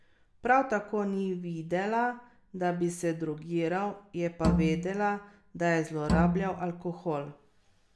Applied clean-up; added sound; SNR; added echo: none; Bowed string instrument; 0 dB; none.